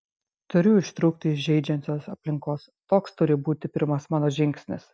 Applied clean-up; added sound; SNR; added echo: neural mask model DeepFilterNet 3.